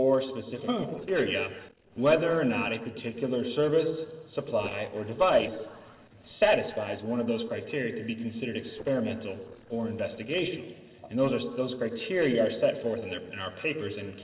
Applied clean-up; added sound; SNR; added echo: neural separator model SepFormer DNS4.